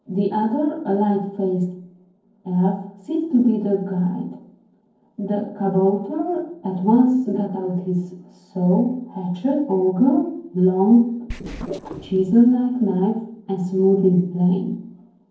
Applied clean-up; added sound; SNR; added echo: neural separator model SepFormer DNS4.